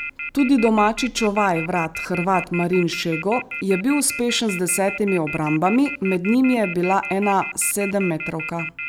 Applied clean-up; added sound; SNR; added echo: none; Telephone; 10 dB; none.